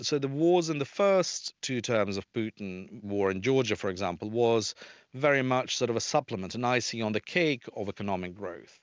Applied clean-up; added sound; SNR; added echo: none; none; none; none.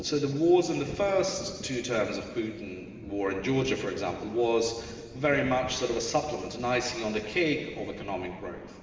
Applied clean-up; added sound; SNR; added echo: none; Thunder; 16 dB; reverberation time 2.4 s.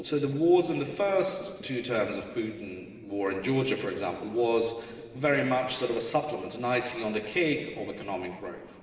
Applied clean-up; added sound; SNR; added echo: neural separator model SepFormer DNS4.